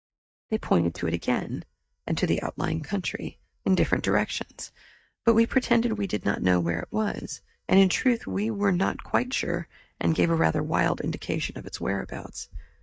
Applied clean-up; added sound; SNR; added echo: neural mask model DeepFilterNet 3.